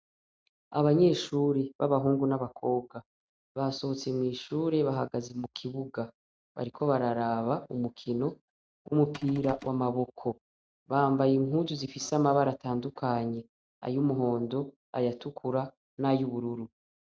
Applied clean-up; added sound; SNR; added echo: neural mask model RNNoise.